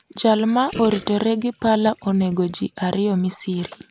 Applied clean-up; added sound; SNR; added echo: none; Gurgling; 19 dB; none.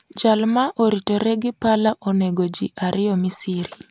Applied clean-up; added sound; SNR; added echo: none; none; none; none.